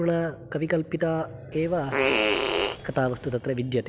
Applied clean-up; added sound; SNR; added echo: none; Fart; 0 dB; none.